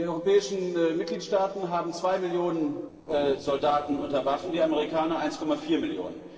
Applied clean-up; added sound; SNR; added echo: neural separator model SepFormer DNS4.